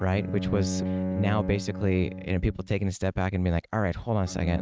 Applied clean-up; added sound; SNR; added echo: neural mask model RNNoise.